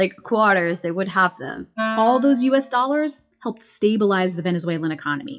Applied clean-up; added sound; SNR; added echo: classical method WPE with log-MMSE.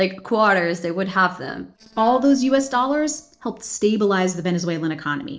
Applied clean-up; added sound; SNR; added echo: neural separator model SepFormer DNS4.